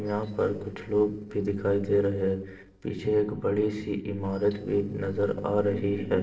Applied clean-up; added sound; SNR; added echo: neural separator model SepFormer DNS4.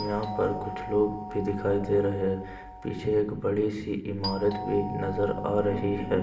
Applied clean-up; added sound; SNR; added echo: none; Doorbell; 11 dB; reverberation time 0.8 s.